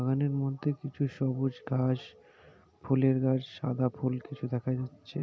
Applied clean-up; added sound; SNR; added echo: none; none; none; none.